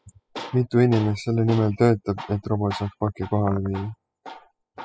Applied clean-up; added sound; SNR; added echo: classical method spectral subtraction.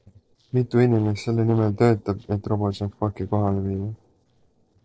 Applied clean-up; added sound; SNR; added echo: neural separator model SepFormer DNS4.